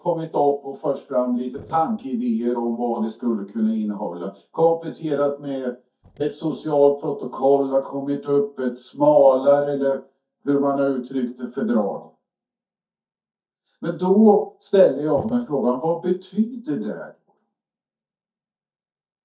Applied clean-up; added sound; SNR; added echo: neural mask model DeepFilterNet 3.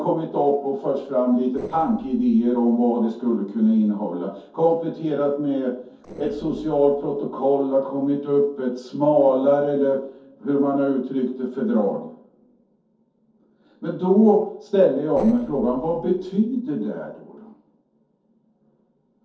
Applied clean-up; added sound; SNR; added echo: neural separator model SepFormer DNS4.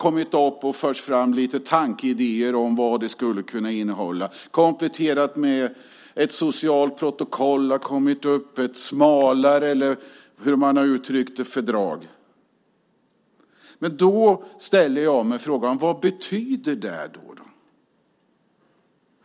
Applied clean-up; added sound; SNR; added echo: none; none; none; none.